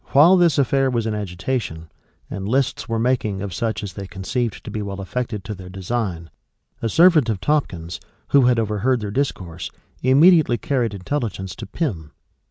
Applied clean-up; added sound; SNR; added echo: none; none; none; none.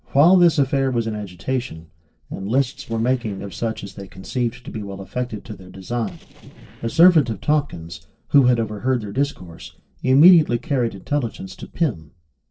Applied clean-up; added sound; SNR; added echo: neural separator model SepFormer DNS4.